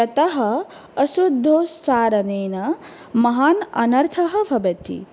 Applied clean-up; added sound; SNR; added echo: none; none; none; none.